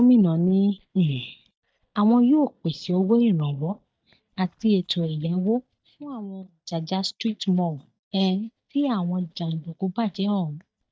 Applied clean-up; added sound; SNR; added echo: neural mask model DeepFilterNet 3.